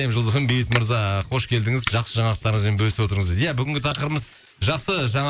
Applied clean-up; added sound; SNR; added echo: neural mask model Resemble Enhance denoiser.